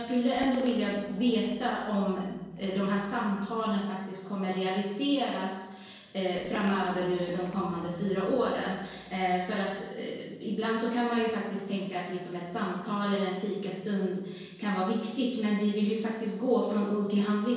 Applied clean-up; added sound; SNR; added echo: neural separator model SepFormer DNS4.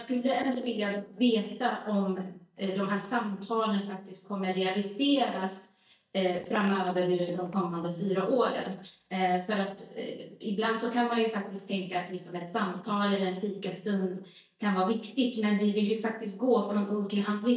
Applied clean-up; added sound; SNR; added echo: neural mask model DeepFilterNet 3.